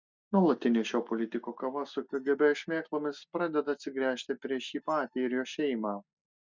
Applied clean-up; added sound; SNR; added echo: neural mask model DeepFilterNet 3.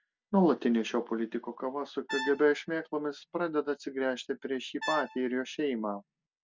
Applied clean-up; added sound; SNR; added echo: none; Brass instrument; 11 dB; none.